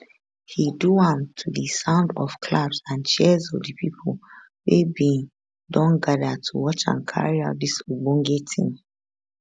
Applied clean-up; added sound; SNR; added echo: none; none; none; none.